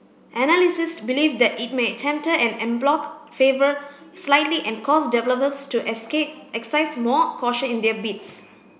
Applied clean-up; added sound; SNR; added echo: none; none; none; none.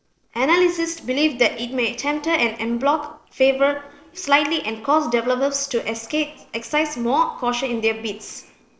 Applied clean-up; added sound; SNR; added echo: neural separator model SepFormer DNS4.